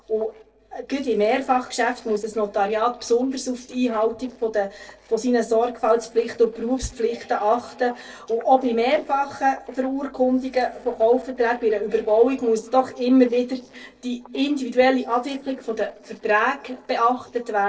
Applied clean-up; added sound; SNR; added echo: neural separator model SepFormer DNS4.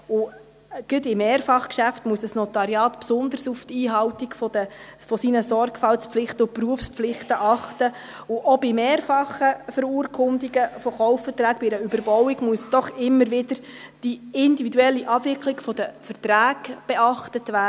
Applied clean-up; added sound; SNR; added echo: none; none; none; none.